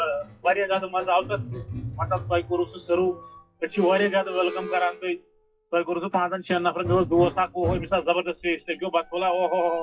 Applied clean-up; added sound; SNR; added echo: classical method WPE with log-MMSE.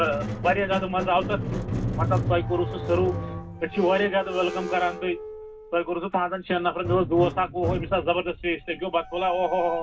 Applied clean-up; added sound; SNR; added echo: none; Squeak; 6 dB; reverberation time 0.4 s.